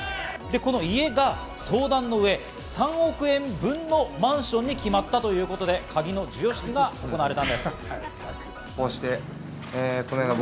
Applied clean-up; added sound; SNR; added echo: none; Explosion; 19 dB; none.